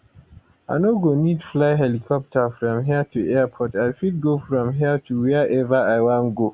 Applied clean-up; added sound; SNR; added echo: none; none; none; none.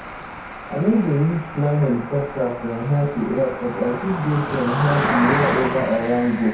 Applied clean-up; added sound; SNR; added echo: none; Cricket; 6 dB; reverberation time 0.6 s.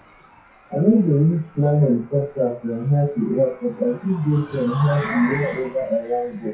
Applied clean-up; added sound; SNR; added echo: classical method WPE with log-MMSE.